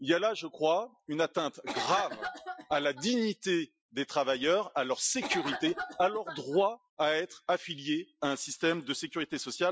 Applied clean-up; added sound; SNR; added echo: classical method Wiener filter.